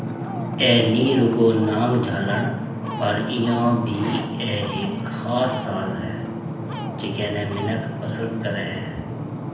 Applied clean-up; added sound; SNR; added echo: none; Ocean; 5 dB; reverberation time 0.8 s.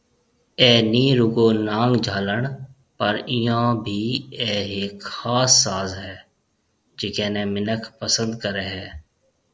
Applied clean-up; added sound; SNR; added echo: none; none; none; none.